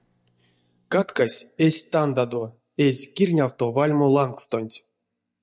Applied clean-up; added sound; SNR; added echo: neural mask model DeepFilterNet 3.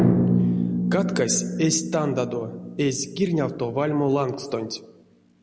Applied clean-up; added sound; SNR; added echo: none; Drum; 1 dB; none.